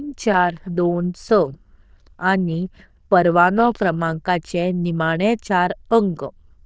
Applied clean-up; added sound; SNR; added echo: neural diffusion model UNIVERSE++.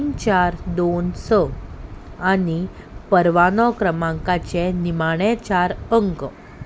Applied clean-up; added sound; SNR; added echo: none; none; none; none.